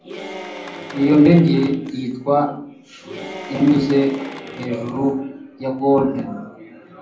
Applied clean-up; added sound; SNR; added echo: none; Applause / Cheering; 16 dB; reverberation time 0.6 s.